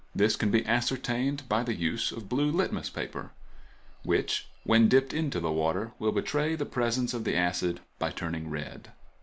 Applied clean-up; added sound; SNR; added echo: none; none; none; none.